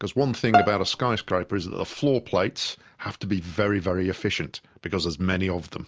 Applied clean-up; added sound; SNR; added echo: none; Bowed string instrument; 2 dB; none.